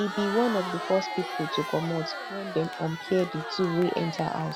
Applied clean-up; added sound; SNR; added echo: none; Crowd; 7 dB; none.